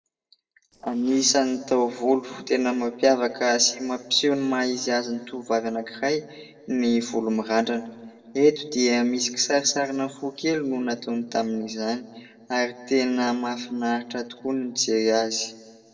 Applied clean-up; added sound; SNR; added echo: neural separator model SepFormer DNS4.